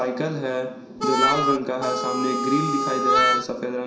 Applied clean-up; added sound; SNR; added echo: none; Harmonica; -3 dB; reverberation time 0.7 s.